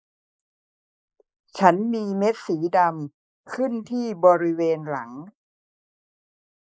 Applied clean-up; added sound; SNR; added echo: neural mask model Resemble Enhance denoiser.